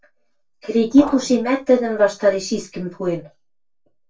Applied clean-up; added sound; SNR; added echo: neural separator model SepFormer DNS4.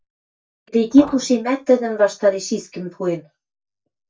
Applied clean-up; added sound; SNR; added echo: neural mask model DeepFilterNet 3.